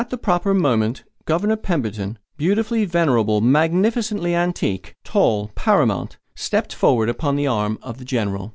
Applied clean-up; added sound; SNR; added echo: none; none; none; none.